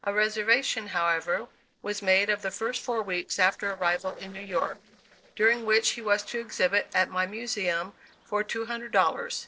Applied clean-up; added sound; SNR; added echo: neural separator model SepFormer DNS4.